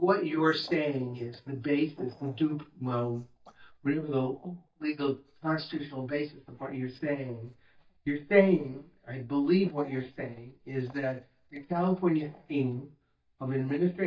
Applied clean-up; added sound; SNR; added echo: neural mask model DeepFilterNet 3.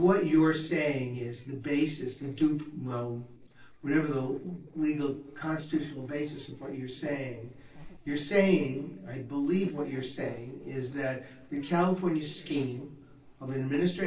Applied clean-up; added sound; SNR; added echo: neural separator model SepFormer DNS4.